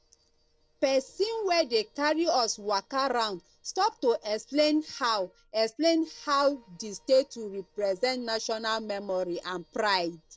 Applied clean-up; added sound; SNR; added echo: neural separator model SepFormer DNS4.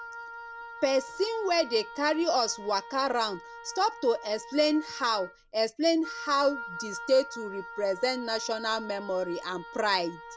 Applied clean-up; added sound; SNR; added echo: none; Wind instrument, woodwind instrument; 13 dB; none.